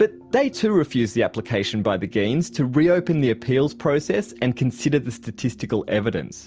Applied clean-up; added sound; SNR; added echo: none; none; none; none.